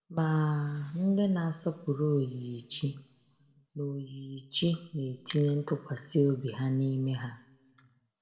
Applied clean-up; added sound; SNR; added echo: none; none; none; reverberation time 0.8 s.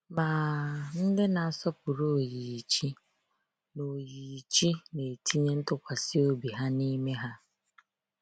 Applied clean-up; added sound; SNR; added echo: none; none; none; none.